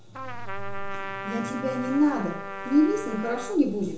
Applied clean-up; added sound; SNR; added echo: none; Trumpet; 10 dB; reverberation time 1.2 s.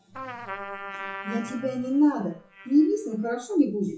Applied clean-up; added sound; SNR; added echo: classical method WPE with log-MMSE.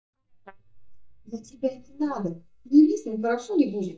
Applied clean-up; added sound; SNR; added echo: neural mask model DeepFilterNet 3.